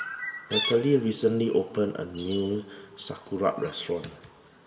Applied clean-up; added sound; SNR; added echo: none; Chirp, tweet; 10 dB; reverberation time 1.4 s.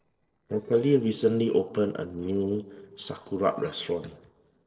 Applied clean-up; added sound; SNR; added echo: neural separator model SepFormer DNS4.